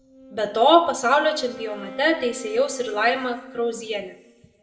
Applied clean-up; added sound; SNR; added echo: none; Wind instrument, woodwind instrument; 18 dB; reverberation time 1.4 s.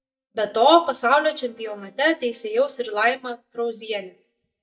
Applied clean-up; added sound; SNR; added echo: neural mask model DeepFilterNet 3.